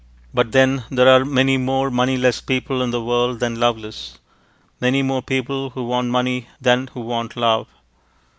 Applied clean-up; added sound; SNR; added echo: none; none; none; none.